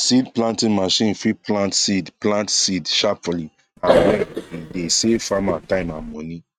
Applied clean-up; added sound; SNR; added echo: neural mask model RNNoise.